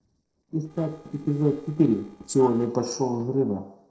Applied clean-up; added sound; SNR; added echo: neural separator model SepFormer DNS4.